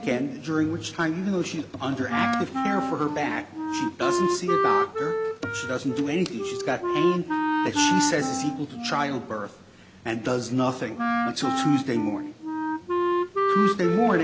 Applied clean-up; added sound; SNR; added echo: none; Wind instrument, woodwind instrument; 0 dB; none.